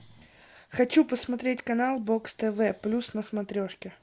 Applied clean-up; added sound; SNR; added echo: none; none; none; none.